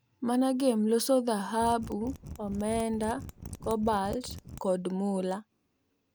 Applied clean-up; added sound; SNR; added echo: none; Mechanisms; 13 dB; none.